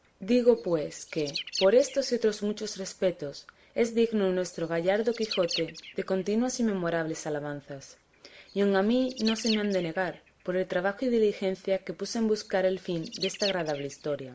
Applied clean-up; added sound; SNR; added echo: none; Bird; 15 dB; none.